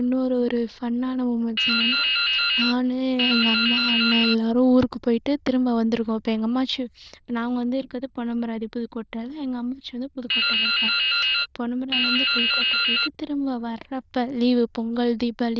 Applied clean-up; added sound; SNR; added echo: neural diffusion model UNIVERSE++.